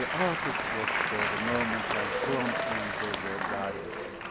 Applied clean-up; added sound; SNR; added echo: none; Applause / Crowd; -4 dB; none.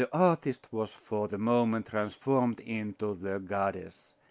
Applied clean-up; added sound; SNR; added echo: none; none; none; none.